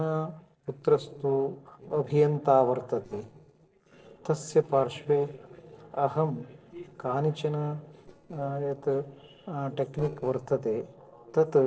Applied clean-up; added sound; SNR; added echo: neural separator model SepFormer DNS4.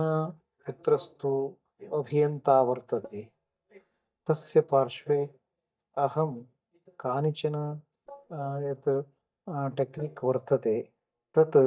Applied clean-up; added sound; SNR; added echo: neural mask model DeepFilterNet 3.